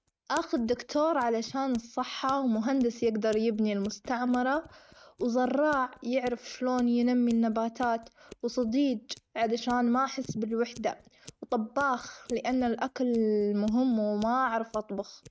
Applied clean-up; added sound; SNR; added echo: neural mask model RNNoise.